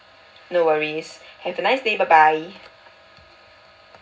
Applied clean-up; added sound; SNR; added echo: none; none; none; reverberation time 0.4 s.